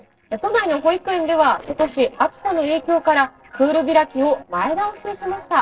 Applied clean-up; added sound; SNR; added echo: neural separator model SepFormer DNS4.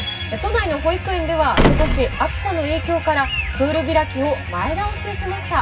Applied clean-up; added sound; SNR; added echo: none; Slam; 1 dB; reverberation time 0.4 s.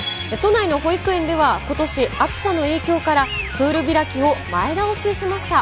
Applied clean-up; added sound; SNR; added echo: none; none; none; none.